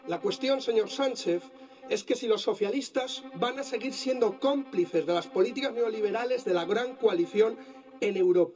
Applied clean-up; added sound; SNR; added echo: none; Bowed string instrument; 20 dB; reverberation time 0.2 s.